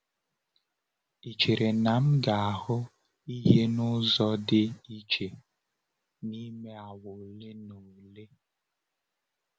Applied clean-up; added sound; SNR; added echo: none; none; none; none.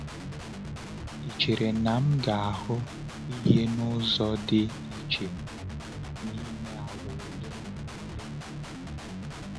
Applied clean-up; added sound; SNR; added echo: none; Guitar; 7 dB; none.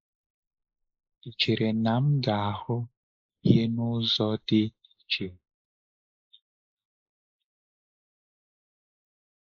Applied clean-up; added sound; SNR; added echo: neural mask model Resemble Enhance denoiser.